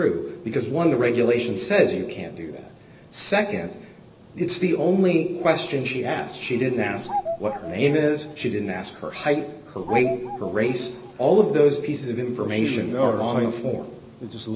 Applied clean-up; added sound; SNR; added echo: none; Bird vocalization, bird call, bird song; 11 dB; none.